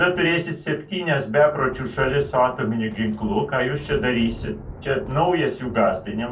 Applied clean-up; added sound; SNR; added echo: none; Thunder; 16 dB; reverberation time 0.2 s.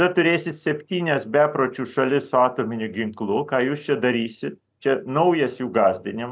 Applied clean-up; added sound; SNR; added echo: none; none; none; none.